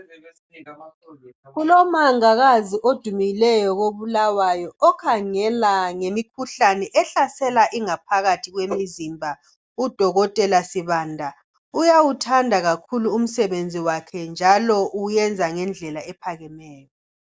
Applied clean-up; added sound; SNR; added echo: none; none; none; none.